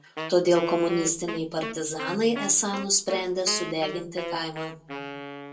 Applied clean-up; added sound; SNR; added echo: none; Wind instrument, woodwind instrument; 10 dB; reverberation time 0.2 s.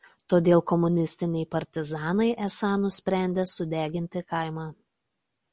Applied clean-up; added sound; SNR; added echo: none; none; none; none.